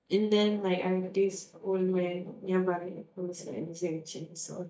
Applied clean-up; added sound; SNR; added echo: neural mask model DeepFilterNet 3.